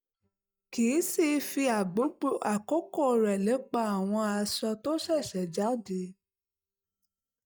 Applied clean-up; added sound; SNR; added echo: neural mask model DeepFilterNet 3.